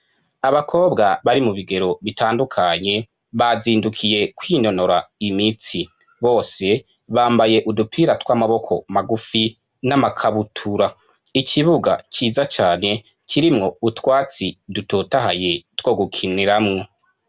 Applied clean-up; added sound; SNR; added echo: none; none; none; none.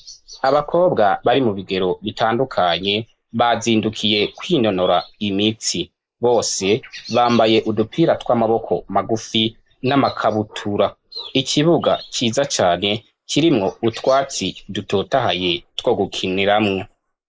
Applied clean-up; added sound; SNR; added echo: neural mask model Resemble Enhance denoiser.